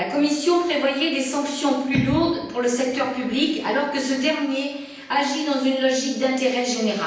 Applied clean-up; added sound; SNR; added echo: none; none; none; reverberation time 0.9 s.